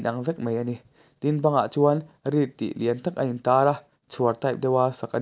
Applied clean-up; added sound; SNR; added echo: none; none; none; none.